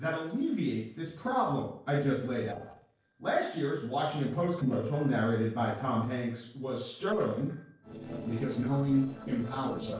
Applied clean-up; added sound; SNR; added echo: neural separator model SepFormer DNS4.